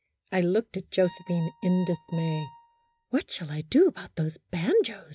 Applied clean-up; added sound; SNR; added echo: neural mask model RNNoise.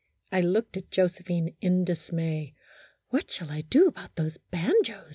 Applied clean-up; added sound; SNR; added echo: none; none; none; none.